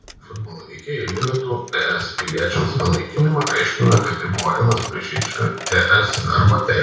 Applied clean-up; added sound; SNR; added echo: none; Coin (dropping); 13 dB; reverberation time 0.6 s.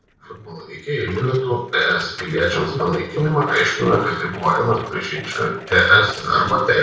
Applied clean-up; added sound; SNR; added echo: neural separator model SepFormer DNS4.